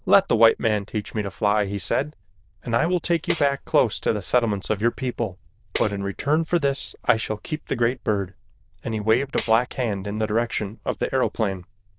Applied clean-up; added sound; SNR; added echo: neural diffusion model UNIVERSE++.